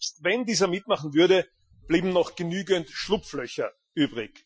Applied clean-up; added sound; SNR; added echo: classical method Wiener filter.